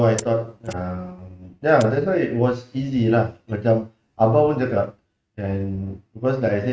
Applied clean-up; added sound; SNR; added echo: neural mask model RNNoise.